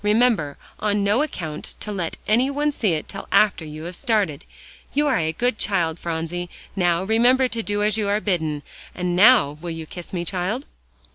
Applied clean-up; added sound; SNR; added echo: none; none; none; none.